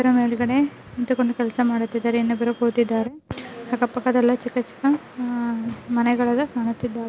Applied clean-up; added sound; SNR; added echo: none; none; none; none.